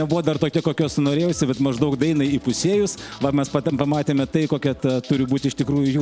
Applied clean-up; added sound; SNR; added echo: none; none; none; none.